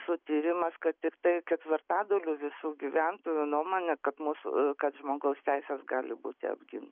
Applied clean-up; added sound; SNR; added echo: none; none; none; none.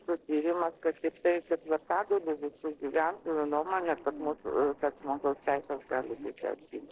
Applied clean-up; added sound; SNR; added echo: neural separator model SepFormer DNS4.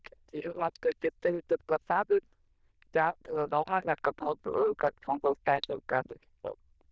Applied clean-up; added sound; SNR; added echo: neural diffusion model UNIVERSE++.